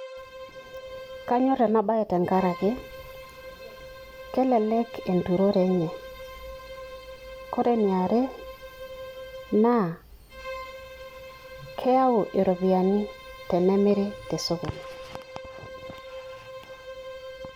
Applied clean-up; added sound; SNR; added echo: none; Bowed string instrument; 15 dB; none.